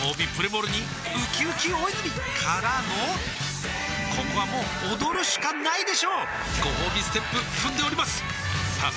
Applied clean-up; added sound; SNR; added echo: none; none; none; none.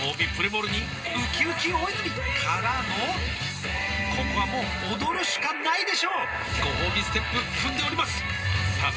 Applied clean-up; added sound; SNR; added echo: none; none; none; reverberation time 0.2 s.